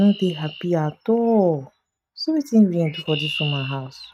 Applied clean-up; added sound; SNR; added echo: neural mask model RNNoise.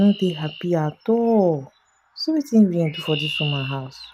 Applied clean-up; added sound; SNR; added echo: none; Chirp, tweet; 14 dB; none.